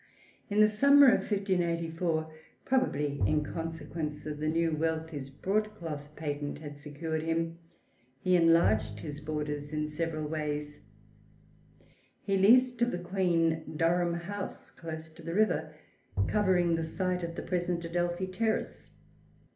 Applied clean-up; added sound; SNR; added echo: none; Bowed string instrument; 9 dB; reverberation time 0.3 s.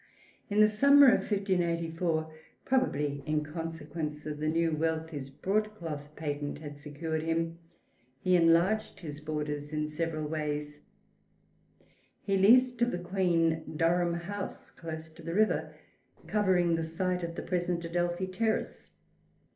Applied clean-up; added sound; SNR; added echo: neural separator model SepFormer DNS4.